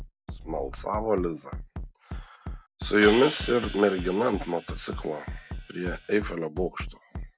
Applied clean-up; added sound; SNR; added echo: none; Hi-hat + Bass drum; 10 dB; none.